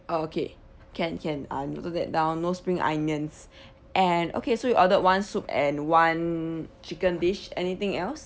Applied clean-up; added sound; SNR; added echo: none; none; none; none.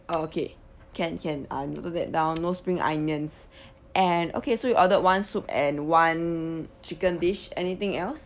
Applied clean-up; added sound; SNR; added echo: none; Shatter; 19 dB; none.